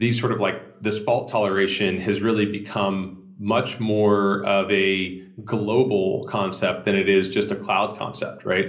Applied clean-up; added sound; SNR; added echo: none; none; none; reverberation time 0.5 s.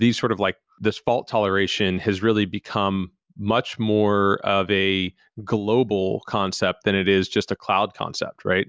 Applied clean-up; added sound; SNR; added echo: none; none; none; none.